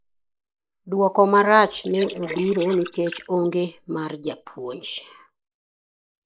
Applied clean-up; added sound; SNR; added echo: neural mask model Resemble Enhance denoiser.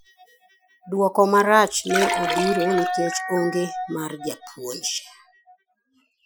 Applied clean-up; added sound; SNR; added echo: classical method Wiener filter.